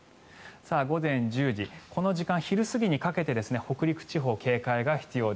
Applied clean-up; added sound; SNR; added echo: none; none; none; none.